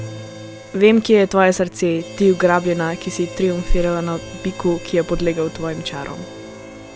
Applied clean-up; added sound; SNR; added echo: none; Harmonica + Musical instrument; 16 dB; none.